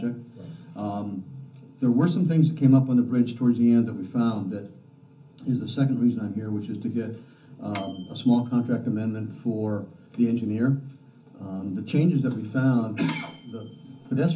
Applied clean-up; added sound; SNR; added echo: none; Microwave oven / Bell; 17 dB; reverberation time 0.3 s.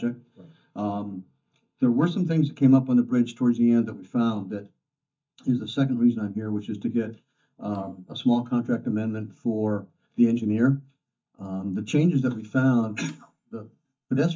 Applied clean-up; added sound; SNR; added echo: neural mask model DeepFilterNet 3.